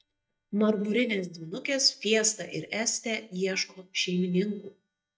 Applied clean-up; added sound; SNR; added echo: neural mask model DeepFilterNet 3.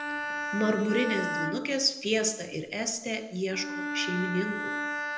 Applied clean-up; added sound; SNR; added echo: none; Bowed string instrument; 4 dB; reverberation time 0.7 s.